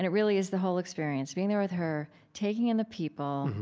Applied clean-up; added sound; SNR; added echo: none; none; none; none.